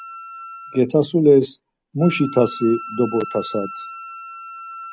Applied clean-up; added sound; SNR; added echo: none; Wind instrument, woodwind instrument; 14 dB; none.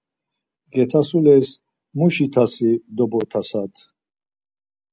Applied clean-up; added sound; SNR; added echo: none; none; none; none.